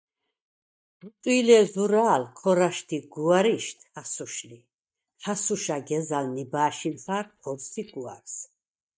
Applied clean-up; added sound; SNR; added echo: neural mask model DeepFilterNet 3.